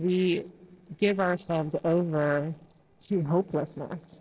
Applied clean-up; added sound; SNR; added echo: neural separator model SepFormer DNS4.